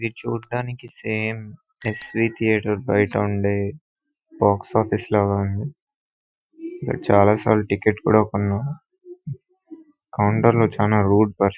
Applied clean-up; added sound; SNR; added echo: classical method Wiener filter.